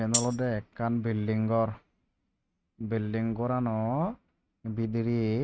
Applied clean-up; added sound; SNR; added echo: neural mask model RNNoise.